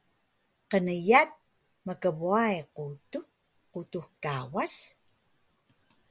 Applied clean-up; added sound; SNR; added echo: none; none; none; none.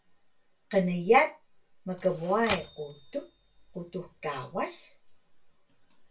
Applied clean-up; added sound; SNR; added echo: none; Typewriter; 11 dB; reverberation time 0.2 s.